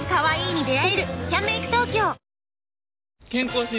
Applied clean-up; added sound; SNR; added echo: none; none; none; none.